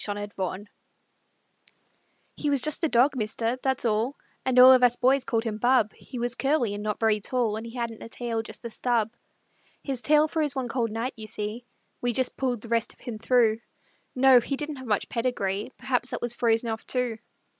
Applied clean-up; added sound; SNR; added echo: none; none; none; none.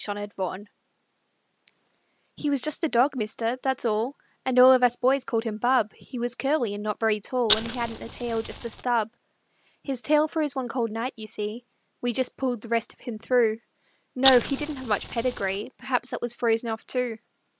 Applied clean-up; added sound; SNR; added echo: none; Fire; 5 dB; none.